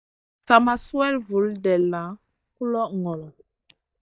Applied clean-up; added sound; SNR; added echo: neural mask model DeepFilterNet 3.